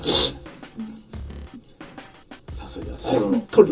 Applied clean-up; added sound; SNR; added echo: none; Drum kit; 15 dB; reverberation time 0.2 s.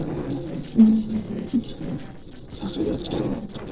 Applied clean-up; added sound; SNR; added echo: neural separator model SepFormer DNS4.